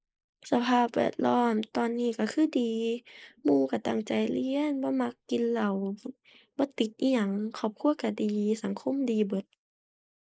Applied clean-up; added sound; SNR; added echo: neural mask model Resemble Enhance denoiser.